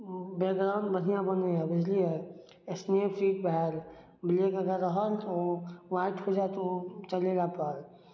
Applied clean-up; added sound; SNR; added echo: none; none; none; none.